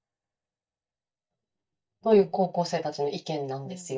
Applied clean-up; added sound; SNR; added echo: neural mask model DeepFilterNet 3.